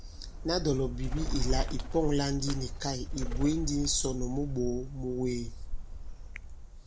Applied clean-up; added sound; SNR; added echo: none; Bird; 1 dB; none.